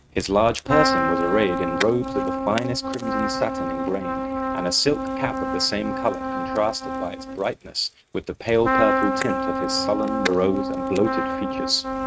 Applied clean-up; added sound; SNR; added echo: neural mask model RNNoise.